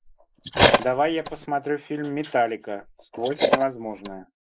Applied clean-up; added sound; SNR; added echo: neural mask model Resemble Enhance denoiser.